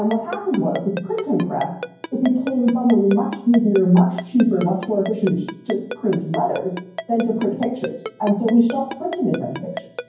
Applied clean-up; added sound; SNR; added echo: none; Ringtone; 13 dB; reverberation time 0.9 s.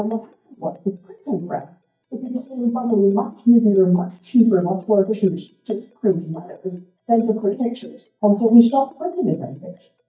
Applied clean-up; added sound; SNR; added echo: neural mask model DeepFilterNet 3.